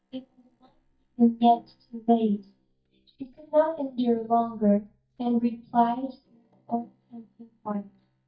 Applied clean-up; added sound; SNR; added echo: neural mask model DeepFilterNet 3.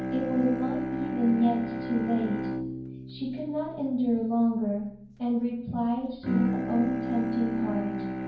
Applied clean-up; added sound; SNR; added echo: none; Bowed string instrument; 5 dB; reverberation time 0.9 s.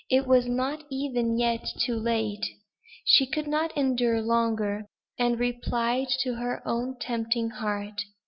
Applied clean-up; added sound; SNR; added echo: none; none; none; none.